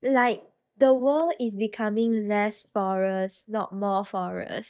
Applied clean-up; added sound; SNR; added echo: neural mask model DeepFilterNet 3.